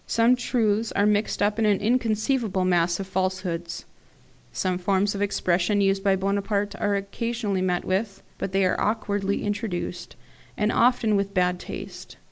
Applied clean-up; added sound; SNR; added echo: neural mask model Resemble Enhance denoiser.